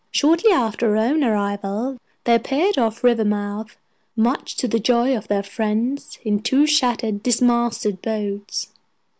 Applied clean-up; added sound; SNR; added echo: none; none; none; none.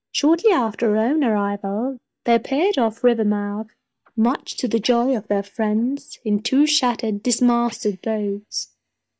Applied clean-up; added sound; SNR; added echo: neural mask model DeepFilterNet 3.